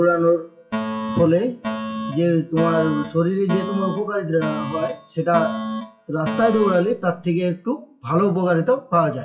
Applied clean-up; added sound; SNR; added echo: classical method WPE with log-MMSE.